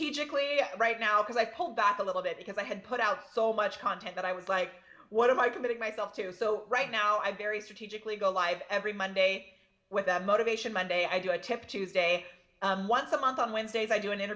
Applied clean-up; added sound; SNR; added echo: none; none; none; reverberation time 0.6 s.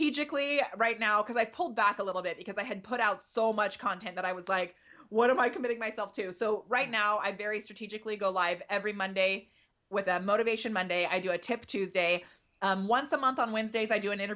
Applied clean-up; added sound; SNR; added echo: none; none; none; none.